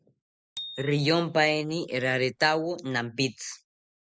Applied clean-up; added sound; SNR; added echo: none; Bicycle bell; 18 dB; none.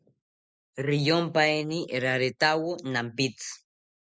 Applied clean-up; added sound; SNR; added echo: none; none; none; none.